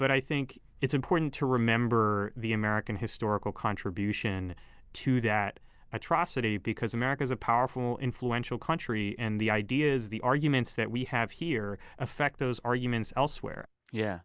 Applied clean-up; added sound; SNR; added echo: none; none; none; none.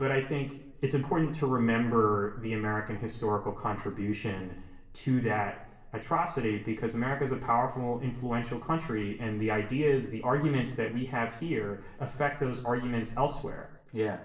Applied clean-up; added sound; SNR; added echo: none; none; none; reverberation time 0.8 s.